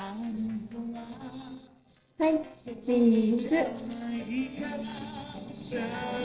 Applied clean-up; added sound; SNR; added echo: neural separator model SepFormer DNS4.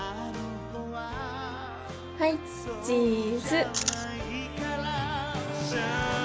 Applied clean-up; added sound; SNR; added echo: none; none; none; none.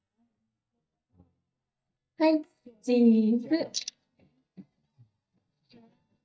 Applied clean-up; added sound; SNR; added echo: neural mask model DeepFilterNet 3.